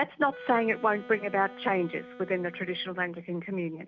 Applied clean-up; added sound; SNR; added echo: none; Wind instrument, woodwind instrument; 18 dB; none.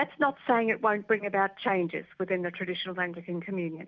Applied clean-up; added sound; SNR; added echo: none; none; none; none.